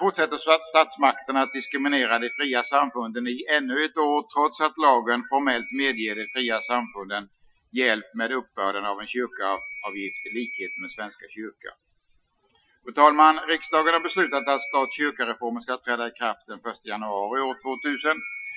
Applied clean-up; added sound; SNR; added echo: classical method Wiener filter.